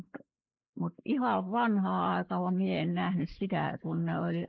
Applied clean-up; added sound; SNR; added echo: neural mask model Resemble Enhance denoiser.